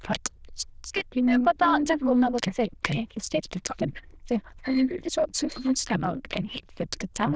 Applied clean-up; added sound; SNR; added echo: neural diffusion model UNIVERSE++.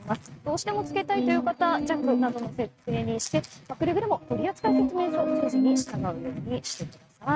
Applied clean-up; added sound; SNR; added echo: neural mask model RNNoise.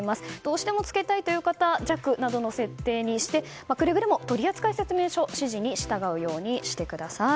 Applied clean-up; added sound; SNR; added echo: none; none; none; none.